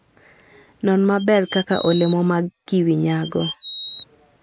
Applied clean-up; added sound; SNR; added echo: none; Bird vocalization, bird call, bird song; 5 dB; none.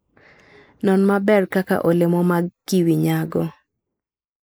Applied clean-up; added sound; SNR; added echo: neural mask model Resemble Enhance denoiser.